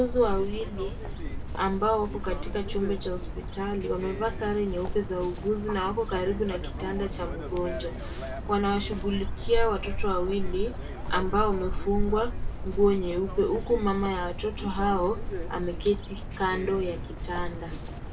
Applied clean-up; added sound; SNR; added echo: none; Chirp, tweet; 3 dB; reverberation time 0.2 s.